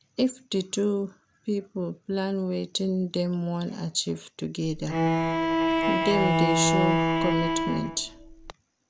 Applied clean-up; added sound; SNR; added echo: none; Bowed string instrument; -4 dB; none.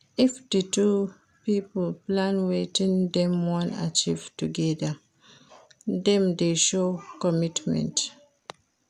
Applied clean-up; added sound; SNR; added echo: none; none; none; none.